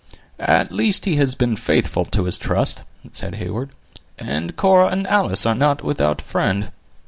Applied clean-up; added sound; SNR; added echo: none; none; none; none.